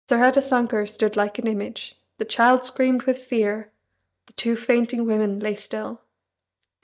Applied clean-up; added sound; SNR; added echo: neural mask model DeepFilterNet 3.